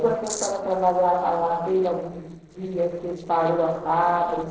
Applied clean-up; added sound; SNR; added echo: neural separator model SepFormer DNS4.